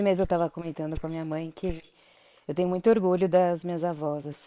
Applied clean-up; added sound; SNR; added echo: neural separator model SepFormer WHAM!.